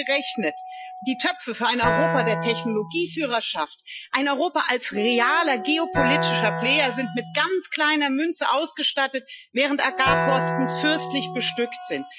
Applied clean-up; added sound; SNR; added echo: classical method Wiener filter.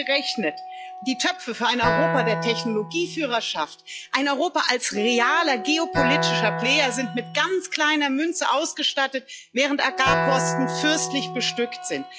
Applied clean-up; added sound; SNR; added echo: classical method log-MMSE.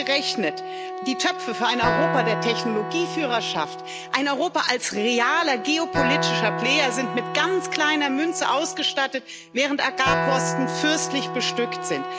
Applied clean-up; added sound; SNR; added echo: none; Wind instrument, woodwind instrument + Acoustic guitar; 4 dB; none.